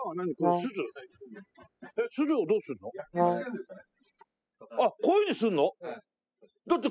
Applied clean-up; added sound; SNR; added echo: classical method spectral subtraction.